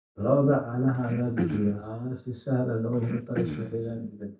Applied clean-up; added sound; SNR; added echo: neural mask model DeepFilterNet 3.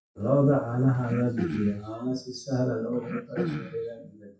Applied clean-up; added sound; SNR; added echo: classical method WPE with log-MMSE.